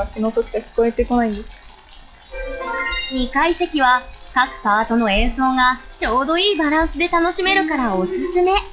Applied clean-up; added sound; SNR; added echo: classical method log-MMSE.